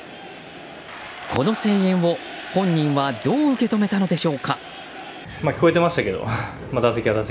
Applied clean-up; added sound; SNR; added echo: none; none; none; none.